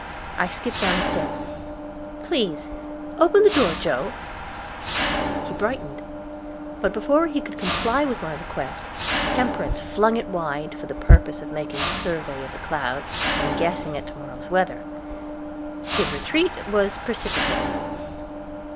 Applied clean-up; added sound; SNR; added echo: none; Mechanisms; 5 dB; none.